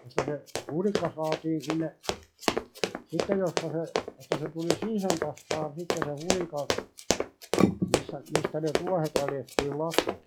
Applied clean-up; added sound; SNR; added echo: classical method log-MMSE.